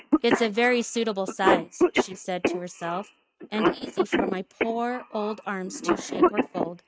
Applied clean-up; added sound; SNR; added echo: neural mask model RNNoise.